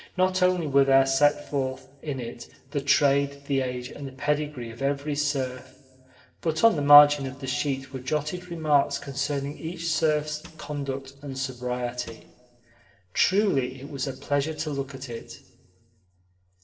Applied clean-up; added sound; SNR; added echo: neural separator model SepFormer DNS4.